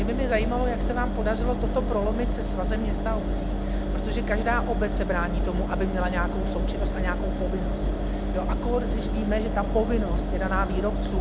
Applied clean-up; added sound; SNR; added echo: none; Engine; -4 dB; none.